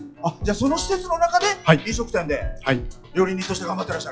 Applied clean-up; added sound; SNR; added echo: classical method log-MMSE.